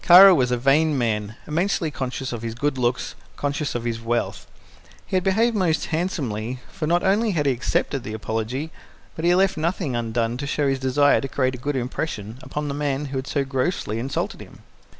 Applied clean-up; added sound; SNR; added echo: none; none; none; none.